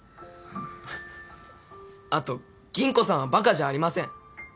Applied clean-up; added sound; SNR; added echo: none; none; none; none.